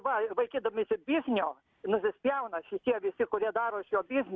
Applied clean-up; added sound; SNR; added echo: none; none; none; none.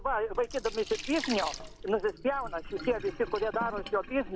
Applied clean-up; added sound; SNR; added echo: none; Sink (filling or washing); 10 dB; none.